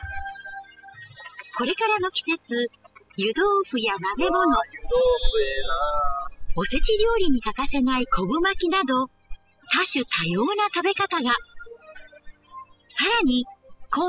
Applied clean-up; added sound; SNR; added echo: classical method spectral subtraction.